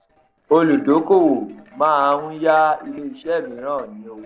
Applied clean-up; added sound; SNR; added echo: neural separator model SepFormer DNS4.